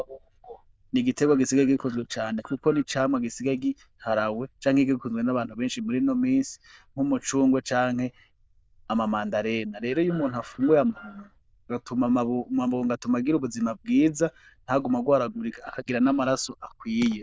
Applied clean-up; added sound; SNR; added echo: neural diffusion model UNIVERSE++.